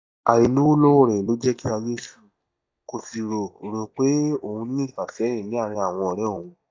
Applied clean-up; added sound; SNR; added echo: neural mask model DeepFilterNet 3.